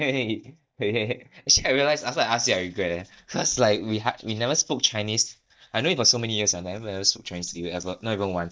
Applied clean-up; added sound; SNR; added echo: neural mask model DeepFilterNet 3.